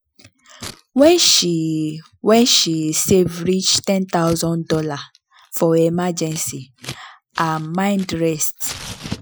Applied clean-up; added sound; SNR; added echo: classical method Wiener filter.